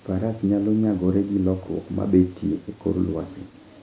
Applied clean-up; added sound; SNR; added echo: none; none; none; none.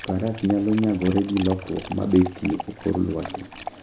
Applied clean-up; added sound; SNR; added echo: none; Dog; 14 dB; none.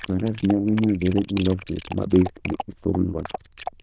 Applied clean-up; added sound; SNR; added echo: neural diffusion model UNIVERSE++.